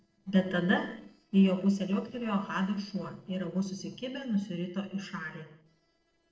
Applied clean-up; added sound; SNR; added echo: neural separator model SepFormer DNS4.